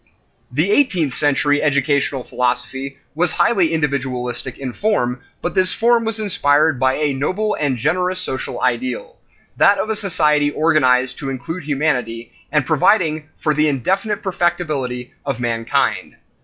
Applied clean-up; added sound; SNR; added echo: classical method log-MMSE.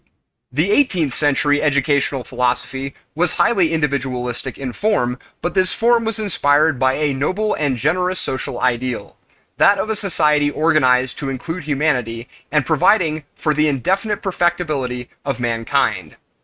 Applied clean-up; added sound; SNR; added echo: neural mask model RNNoise.